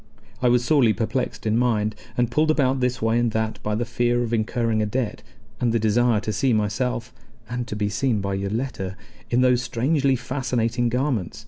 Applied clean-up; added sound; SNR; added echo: none; none; none; none.